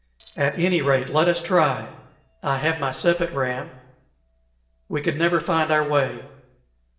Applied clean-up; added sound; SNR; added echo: neural separator model SepFormer DNS4.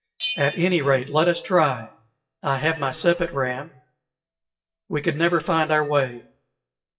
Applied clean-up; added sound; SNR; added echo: classical method WPE with log-MMSE.